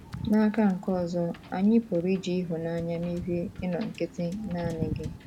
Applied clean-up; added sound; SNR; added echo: none; Wind / Boat, Water vehicle; 12 dB; none.